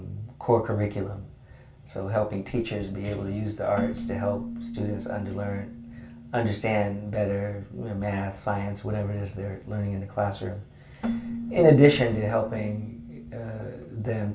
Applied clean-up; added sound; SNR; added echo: none; Keyboard (musical); 12 dB; reverberation time 0.3 s.